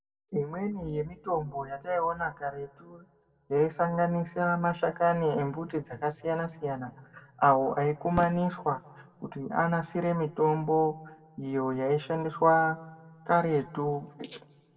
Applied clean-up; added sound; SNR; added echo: none; Fireworks; 16 dB; reverberation time 0.7 s.